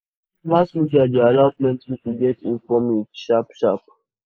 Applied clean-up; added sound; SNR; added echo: neural mask model Resemble Enhance denoiser.